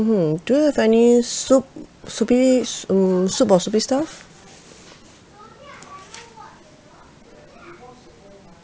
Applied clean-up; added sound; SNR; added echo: none; none; none; none.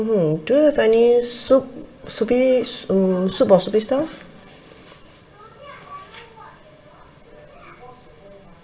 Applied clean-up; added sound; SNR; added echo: none; none; none; reverberation time 1.1 s.